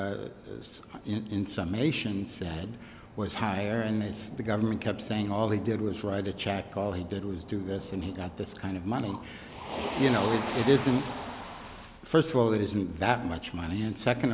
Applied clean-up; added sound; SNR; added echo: none; Motor vehicle (road); 12 dB; none.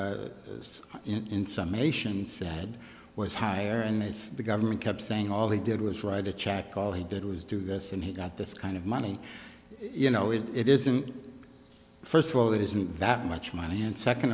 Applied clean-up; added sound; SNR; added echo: none; none; none; none.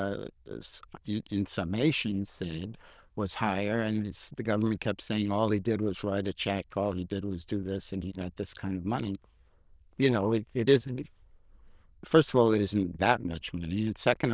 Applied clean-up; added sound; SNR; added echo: neural diffusion model UNIVERSE++.